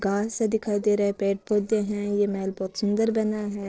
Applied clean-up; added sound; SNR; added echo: neural separator model SepFormer DNS4.